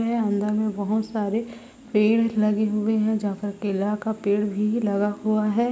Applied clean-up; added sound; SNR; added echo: none; none; none; none.